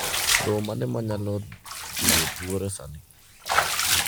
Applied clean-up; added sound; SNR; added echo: none; Bathtub (filling or washing) / Water / Liquid; -4 dB; none.